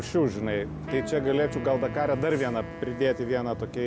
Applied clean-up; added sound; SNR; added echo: none; Wind instrument, woodwind instrument; 14 dB; none.